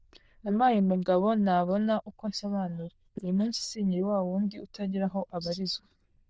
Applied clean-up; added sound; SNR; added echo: neural diffusion model UNIVERSE++.